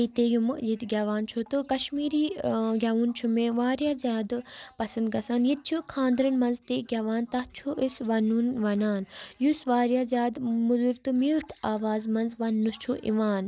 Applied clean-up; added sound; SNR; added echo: none; none; none; none.